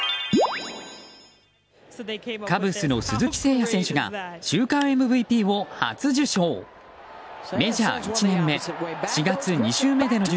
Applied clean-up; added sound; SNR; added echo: none; none; none; none.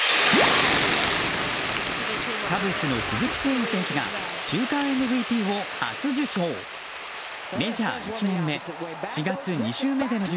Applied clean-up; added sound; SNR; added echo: none; Boiling / Hiss; -2 dB; none.